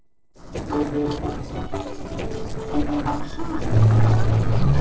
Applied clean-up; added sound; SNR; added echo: neural separator model SepFormer DNS4.